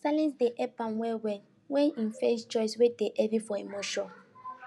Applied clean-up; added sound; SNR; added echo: none; none; none; none.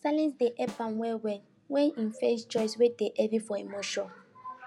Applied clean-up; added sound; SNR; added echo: none; Snare drum; 18 dB; none.